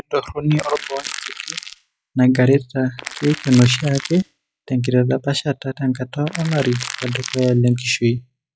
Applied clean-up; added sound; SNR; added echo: classical method log-MMSE.